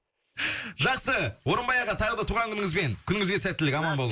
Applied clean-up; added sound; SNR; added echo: neural mask model Resemble Enhance denoiser.